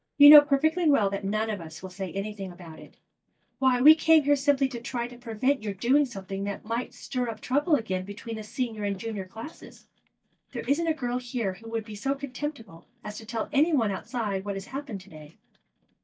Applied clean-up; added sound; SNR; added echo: neural mask model DeepFilterNet 3.